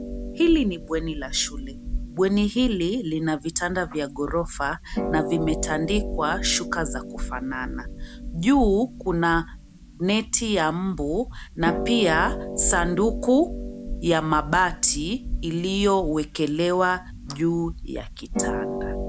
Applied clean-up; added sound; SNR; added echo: none; Harp; 7 dB; none.